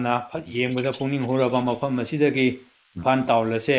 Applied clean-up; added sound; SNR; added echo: neural mask model Resemble Enhance denoiser.